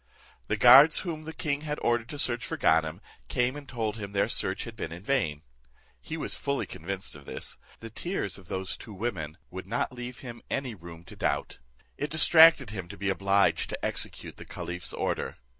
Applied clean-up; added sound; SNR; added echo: none; none; none; none.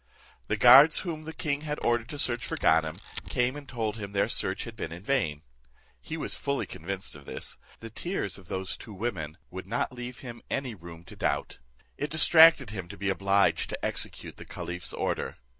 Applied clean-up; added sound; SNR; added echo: none; Camera; 14 dB; none.